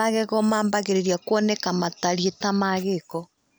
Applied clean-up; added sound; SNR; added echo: none; none; none; none.